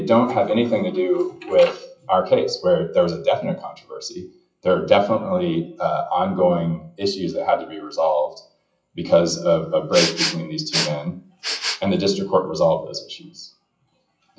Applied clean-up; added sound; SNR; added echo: classical method WPE with log-MMSE.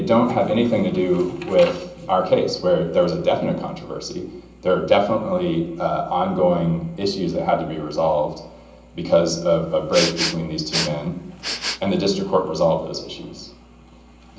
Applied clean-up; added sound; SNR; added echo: none; Respiratory sounds; 7 dB; reverberation time 0.6 s.